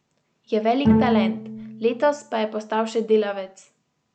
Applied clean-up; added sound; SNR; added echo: none; Bowed string instrument; 1 dB; none.